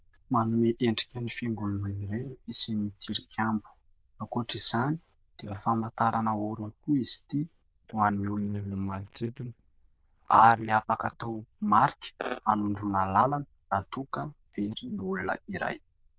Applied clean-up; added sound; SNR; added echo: neural diffusion model UNIVERSE++.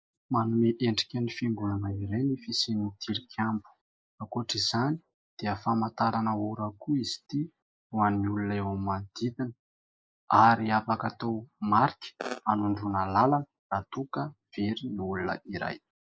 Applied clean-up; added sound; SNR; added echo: neural mask model Resemble Enhance denoiser.